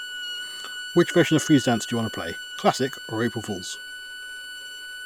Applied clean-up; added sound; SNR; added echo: none; Bowed string instrument; 10 dB; none.